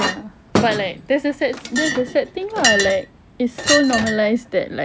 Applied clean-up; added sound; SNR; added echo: none; Chink, clink; 3 dB; none.